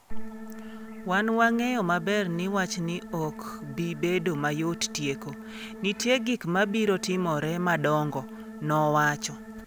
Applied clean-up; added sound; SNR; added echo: none; Organ; 14 dB; none.